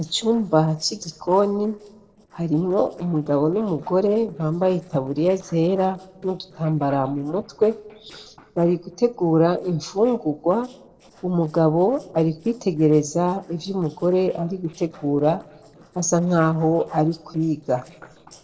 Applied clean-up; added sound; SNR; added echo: neural separator model SepFormer DNS4.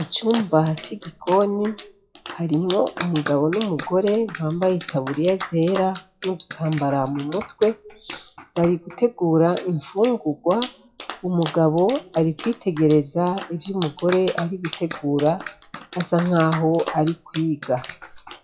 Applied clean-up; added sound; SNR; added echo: classical method WPE with log-MMSE.